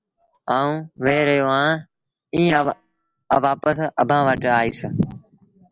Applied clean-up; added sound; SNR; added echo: neural separator model SepFormer DNS4.